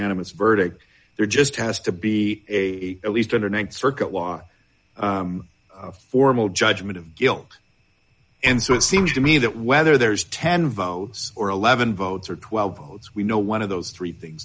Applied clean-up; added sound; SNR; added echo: none; Knock; 9 dB; none.